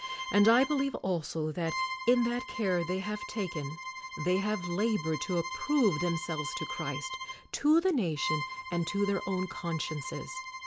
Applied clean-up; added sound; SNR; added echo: none; Bowed string instrument; 9 dB; none.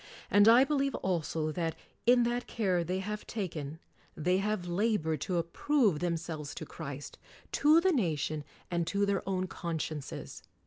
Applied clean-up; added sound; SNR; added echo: none; none; none; none.